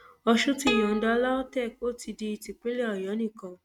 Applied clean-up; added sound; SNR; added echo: neural mask model RNNoise.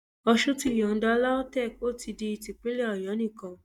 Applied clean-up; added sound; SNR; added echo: neural mask model DeepFilterNet 3.